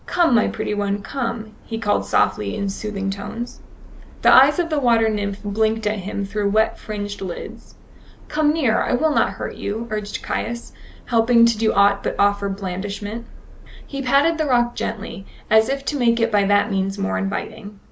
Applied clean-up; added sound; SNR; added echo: none; Subway, metro, underground; 18 dB; none.